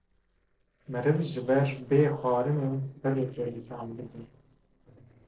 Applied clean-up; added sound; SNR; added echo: neural separator model SepFormer DNS4.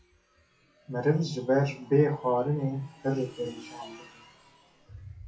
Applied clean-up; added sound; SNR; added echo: classical method WPE with log-MMSE.